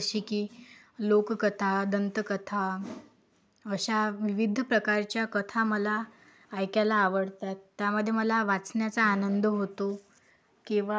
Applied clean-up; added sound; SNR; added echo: none; none; none; none.